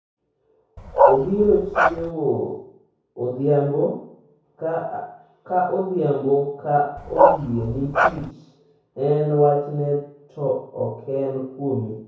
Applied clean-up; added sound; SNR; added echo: none; Bark; -4 dB; reverberation time 0.6 s.